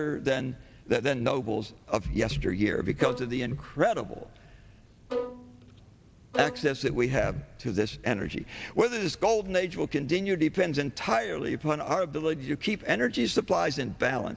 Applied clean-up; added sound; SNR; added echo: none; Bowed string instrument; 8 dB; none.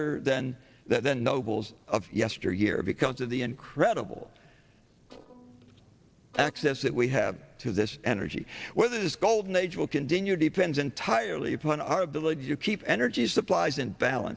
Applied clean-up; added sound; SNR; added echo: neural separator model SepFormer DNS4.